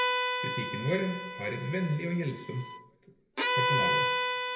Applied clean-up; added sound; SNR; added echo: none; Bowed string instrument; -3 dB; reverberation time 0.9 s.